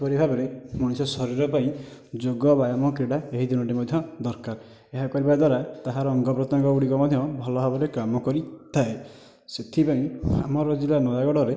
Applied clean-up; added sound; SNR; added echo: none; none; none; none.